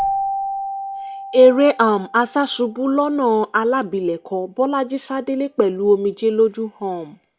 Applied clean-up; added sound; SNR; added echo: none; Keyboard (musical); 12 dB; none.